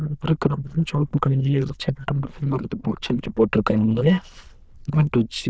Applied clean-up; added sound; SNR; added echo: neural diffusion model UNIVERSE++.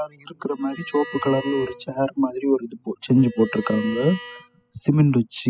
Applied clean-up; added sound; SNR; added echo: classical method spectral subtraction.